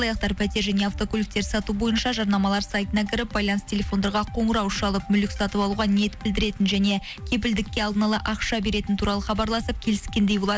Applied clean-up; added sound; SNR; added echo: none; none; none; none.